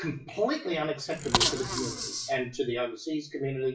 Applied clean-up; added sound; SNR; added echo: classical method WPE with log-MMSE.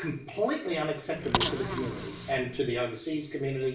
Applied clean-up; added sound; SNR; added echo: none; Bicycle; 1 dB; reverberation time 0.3 s.